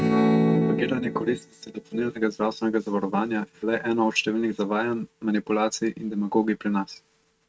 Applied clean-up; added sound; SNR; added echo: neural mask model RNNoise.